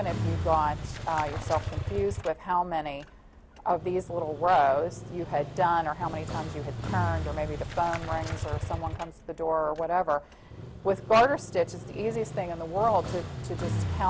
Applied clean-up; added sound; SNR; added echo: none; Motorcycle; 7 dB; none.